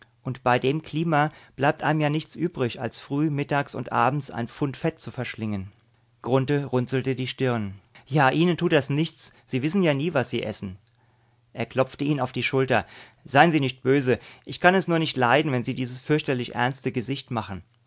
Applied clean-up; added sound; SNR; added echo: none; none; none; none.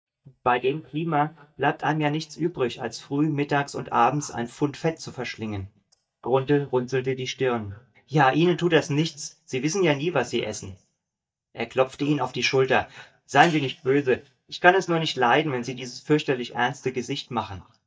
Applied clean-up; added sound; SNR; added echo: neural mask model DeepFilterNet 3.